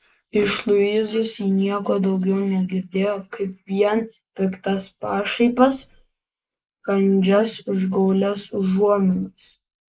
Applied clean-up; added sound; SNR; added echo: neural mask model Resemble Enhance denoiser.